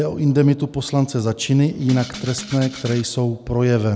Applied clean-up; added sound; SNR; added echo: none; Rattle (instrument); 15 dB; none.